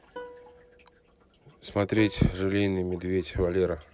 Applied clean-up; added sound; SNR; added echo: none; Plucked string instrument; 20 dB; none.